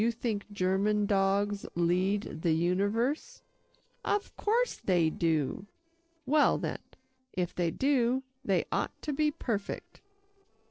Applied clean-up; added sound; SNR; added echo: neural separator model SepFormer DNS4.